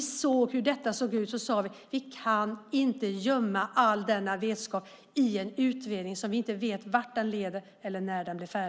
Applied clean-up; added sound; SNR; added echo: none; none; none; none.